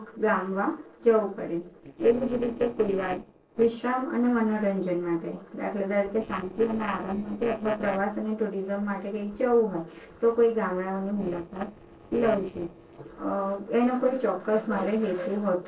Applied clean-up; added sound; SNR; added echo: neural separator model SepFormer DNS4.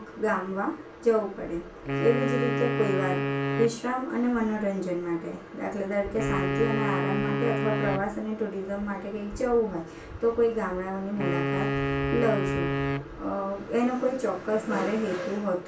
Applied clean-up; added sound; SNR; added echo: none; Wind instrument, woodwind instrument; 2 dB; reverberation time 0.3 s.